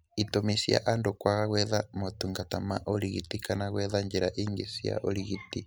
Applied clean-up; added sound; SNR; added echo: none; none; none; none.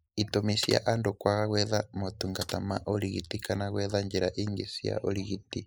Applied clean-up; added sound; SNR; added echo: neural mask model Resemble Enhance denoiser.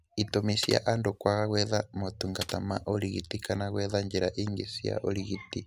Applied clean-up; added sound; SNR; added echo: none; Computer keyboard; 14 dB; none.